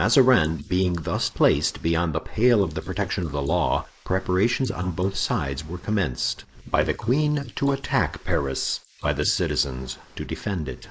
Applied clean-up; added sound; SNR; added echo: neural mask model Resemble Enhance denoiser.